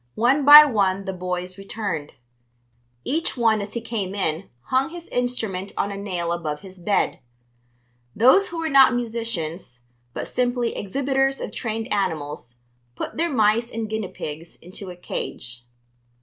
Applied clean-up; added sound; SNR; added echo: none; none; none; none.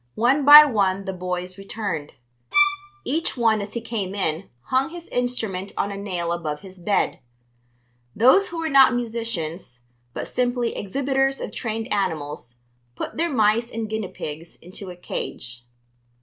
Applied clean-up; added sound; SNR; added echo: none; Bowed string instrument; 1 dB; none.